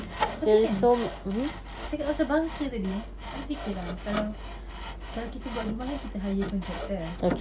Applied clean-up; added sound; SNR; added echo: none; Sawing; 9 dB; none.